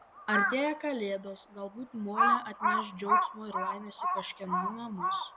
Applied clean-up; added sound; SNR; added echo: none; Crow; -4 dB; none.